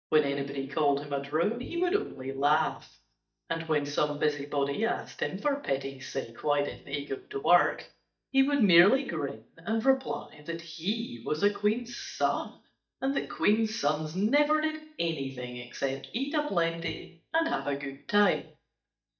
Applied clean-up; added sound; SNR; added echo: neural mask model DeepFilterNet 3.